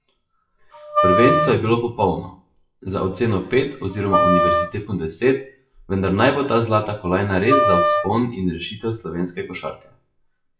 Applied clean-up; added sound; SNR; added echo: classical method WPE with log-MMSE.